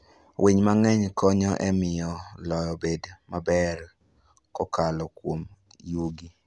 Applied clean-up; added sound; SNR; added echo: none; none; none; none.